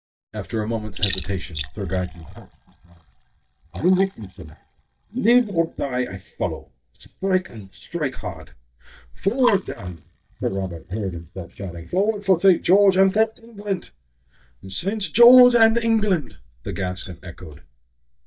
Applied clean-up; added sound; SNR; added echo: neural mask model DeepFilterNet 3.